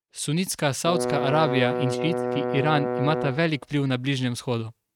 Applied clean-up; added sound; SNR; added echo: neural mask model RNNoise.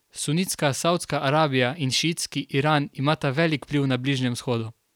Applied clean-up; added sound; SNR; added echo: none; none; none; none.